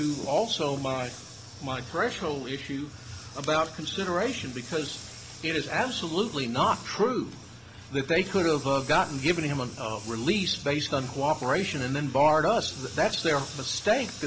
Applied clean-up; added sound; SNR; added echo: none; Engine; 17 dB; none.